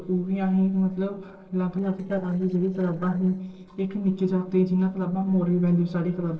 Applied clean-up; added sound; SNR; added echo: neural separator model SepFormer DNS4.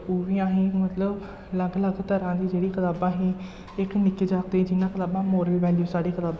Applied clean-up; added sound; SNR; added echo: none; none; none; none.